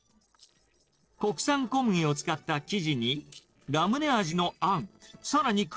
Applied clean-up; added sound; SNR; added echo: neural separator model SepFormer DNS4.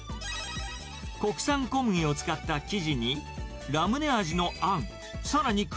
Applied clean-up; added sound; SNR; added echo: none; none; none; none.